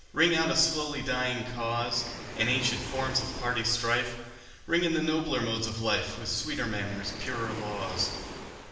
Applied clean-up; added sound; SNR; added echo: none; Waves, surf; 13 dB; reverberation time 1.1 s.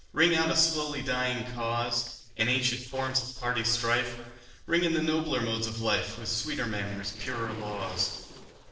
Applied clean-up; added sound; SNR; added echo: neural separator model SepFormer DNS4.